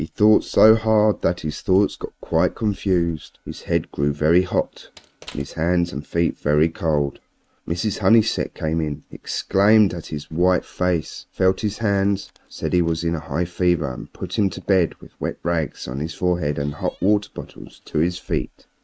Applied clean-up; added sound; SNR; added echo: neural mask model RNNoise.